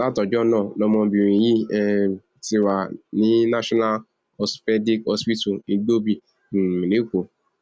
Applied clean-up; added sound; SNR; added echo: none; none; none; none.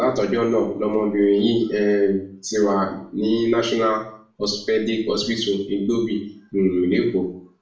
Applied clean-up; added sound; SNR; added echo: none; none; none; reverberation time 0.5 s.